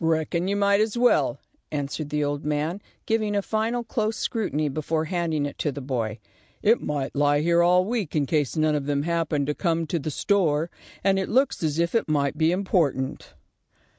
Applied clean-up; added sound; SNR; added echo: none; none; none; none.